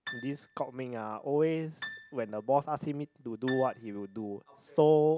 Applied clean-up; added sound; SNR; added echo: none; Piano; 18 dB; none.